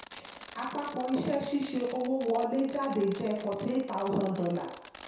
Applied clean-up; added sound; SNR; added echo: none; Fireworks; 14 dB; reverberation time 0.7 s.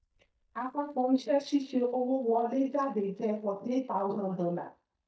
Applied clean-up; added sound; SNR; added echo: neural mask model DeepFilterNet 3.